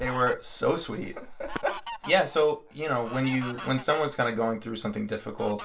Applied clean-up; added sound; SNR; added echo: none; Fowl; 15 dB; reverberation time 0.2 s.